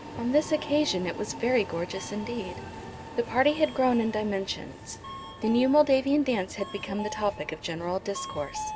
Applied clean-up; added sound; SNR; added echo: none; Subway, metro, underground; 12 dB; none.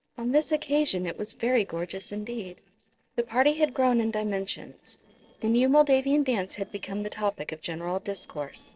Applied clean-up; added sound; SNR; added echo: neural separator model SepFormer DNS4.